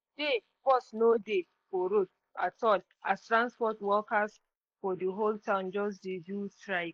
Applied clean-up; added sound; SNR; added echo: neural mask model Resemble Enhance denoiser.